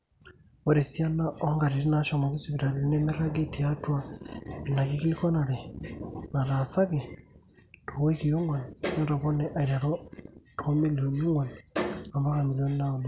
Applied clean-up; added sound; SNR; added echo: none; none; none; none.